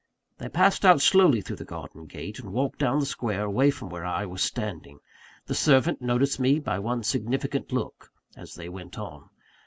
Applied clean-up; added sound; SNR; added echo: none; none; none; none.